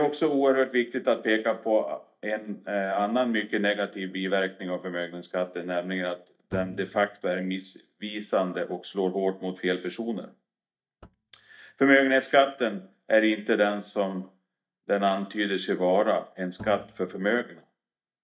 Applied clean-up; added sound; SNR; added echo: neural mask model DeepFilterNet 3.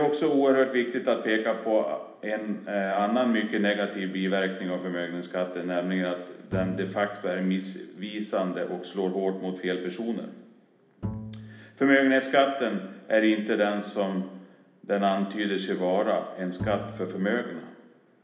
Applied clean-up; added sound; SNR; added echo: none; Bowed string instrument; 12 dB; reverberation time 1.0 s.